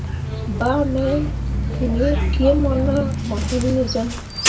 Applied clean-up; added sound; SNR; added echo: none; Bus; 0 dB; reverberation time 0.2 s.